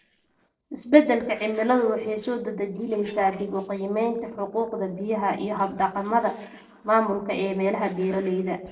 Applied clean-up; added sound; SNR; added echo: neural separator model SepFormer DNS4.